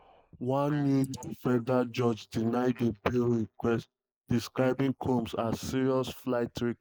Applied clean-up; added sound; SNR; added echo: neural mask model Resemble Enhance denoiser.